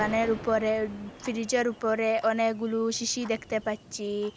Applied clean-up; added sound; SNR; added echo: none; Tick-tock + Thunder; 16 dB; none.